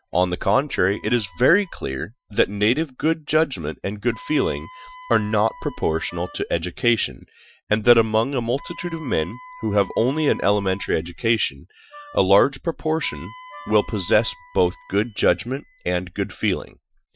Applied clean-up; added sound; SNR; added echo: classical method Wiener filter.